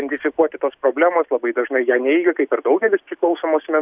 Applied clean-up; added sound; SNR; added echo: none; none; none; none.